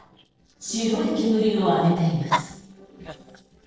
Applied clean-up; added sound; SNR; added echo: neural separator model SepFormer DNS4.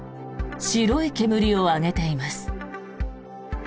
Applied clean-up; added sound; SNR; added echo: none; none; none; none.